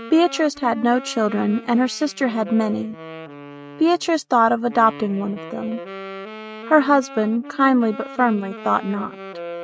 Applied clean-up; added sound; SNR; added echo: neural mask model RNNoise.